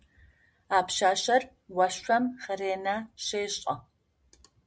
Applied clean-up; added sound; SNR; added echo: none; none; none; none.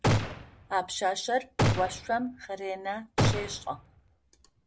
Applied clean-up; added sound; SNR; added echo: none; Gunshot, gunfire; -2 dB; none.